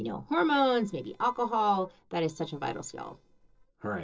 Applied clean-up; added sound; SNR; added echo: neural separator model SepFormer DNS4.